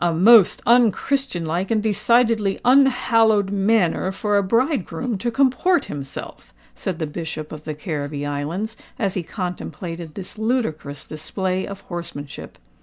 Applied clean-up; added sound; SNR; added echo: none; none; none; none.